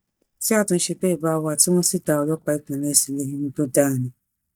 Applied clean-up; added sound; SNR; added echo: neural mask model DeepFilterNet 3.